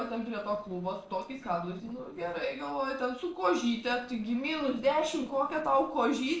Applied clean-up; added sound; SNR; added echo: neural separator model SepFormer DNS4.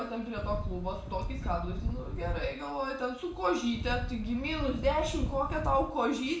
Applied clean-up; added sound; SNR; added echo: none; Wind; 3 dB; reverberation time 0.4 s.